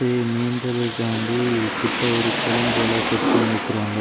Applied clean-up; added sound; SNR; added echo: none; Rain; 1 dB; none.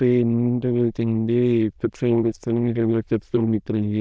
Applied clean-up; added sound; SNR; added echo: neural diffusion model UNIVERSE++.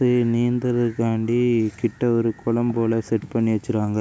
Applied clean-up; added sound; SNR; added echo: none; none; none; none.